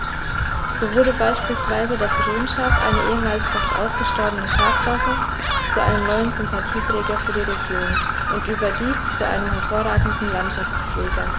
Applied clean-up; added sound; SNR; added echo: none; Trickle, dribble / Traffic noise, roadway noise + Gull, seagull; -3 dB; none.